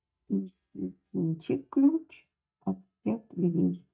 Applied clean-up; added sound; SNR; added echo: neural mask model DeepFilterNet 3.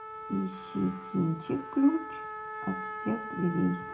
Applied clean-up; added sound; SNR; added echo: none; Trumpet; 9 dB; reverberation time 0.4 s.